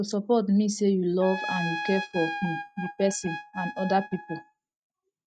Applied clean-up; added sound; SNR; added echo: neural mask model RNNoise.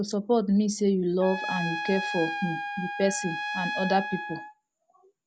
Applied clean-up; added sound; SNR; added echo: none; Trumpet; 5 dB; none.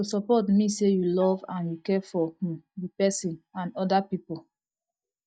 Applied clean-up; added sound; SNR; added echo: neural mask model DeepFilterNet 3.